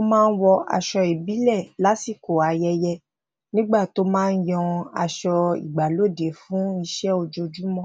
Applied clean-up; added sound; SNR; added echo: none; none; none; none.